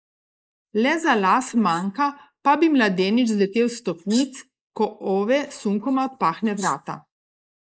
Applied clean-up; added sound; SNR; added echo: neural mask model Resemble Enhance denoiser.